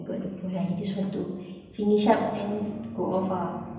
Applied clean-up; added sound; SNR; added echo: none; none; none; reverberation time 1.0 s.